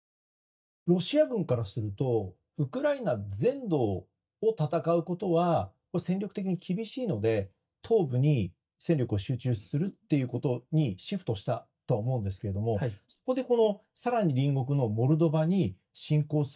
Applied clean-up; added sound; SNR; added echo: neural mask model DeepFilterNet 3.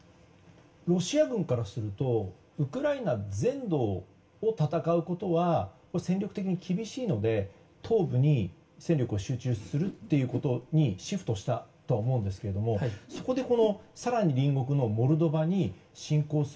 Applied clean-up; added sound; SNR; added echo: none; Whoosh, swoosh, swish; 16 dB; reverberation time 0.2 s.